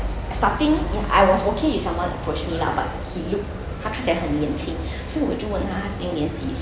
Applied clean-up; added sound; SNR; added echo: none; none; none; none.